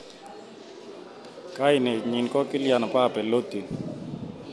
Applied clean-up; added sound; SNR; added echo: none; none; none; none.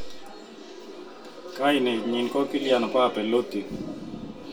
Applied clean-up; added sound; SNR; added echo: none; none; none; reverberation time 0.1 s.